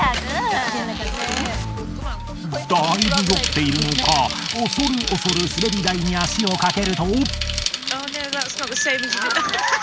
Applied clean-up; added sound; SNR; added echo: none; Bicycle; 4 dB; none.